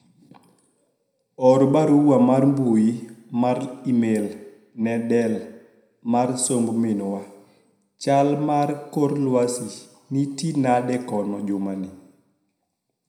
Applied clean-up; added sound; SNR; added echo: none; none; none; reverberation time 0.7 s.